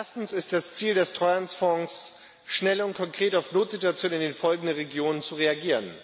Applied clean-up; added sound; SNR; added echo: none; none; none; none.